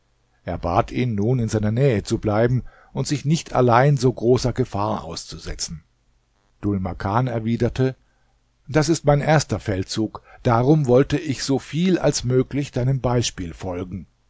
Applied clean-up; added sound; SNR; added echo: none; none; none; none.